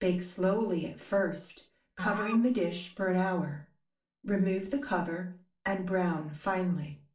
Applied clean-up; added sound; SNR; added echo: neural separator model SepFormer DNS4.